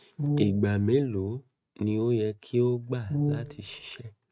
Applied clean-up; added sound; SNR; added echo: neural mask model RNNoise.